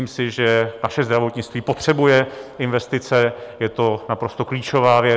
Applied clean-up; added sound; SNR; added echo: none; none; none; none.